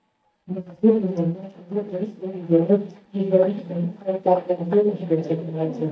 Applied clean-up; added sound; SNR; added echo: neural mask model DeepFilterNet 3.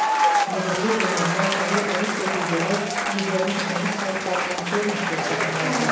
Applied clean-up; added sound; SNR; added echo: none; Applause / Crowd / Cheering; -3 dB; reverberation time 1.0 s.